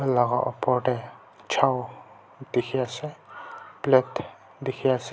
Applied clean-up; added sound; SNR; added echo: none; none; none; none.